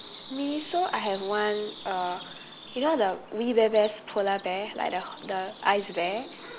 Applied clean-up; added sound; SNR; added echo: none; Bird vocalization, bird call, bird song; 16 dB; none.